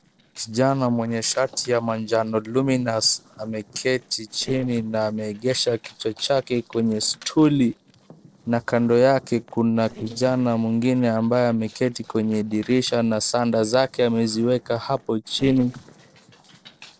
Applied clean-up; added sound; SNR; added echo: neural separator model SepFormer DNS4.